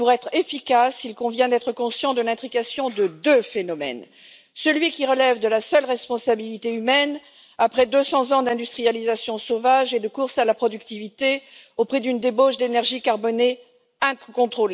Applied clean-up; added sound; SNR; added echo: none; none; none; none.